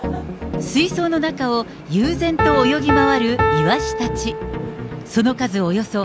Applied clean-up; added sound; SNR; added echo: none; Piano; 4 dB; none.